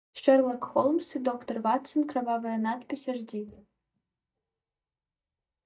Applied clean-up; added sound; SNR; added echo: neural mask model DeepFilterNet 3.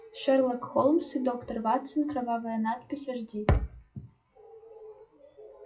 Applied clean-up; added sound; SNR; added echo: classical method WPE with log-MMSE.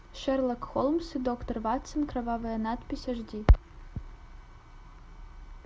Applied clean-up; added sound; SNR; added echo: none; none; none; none.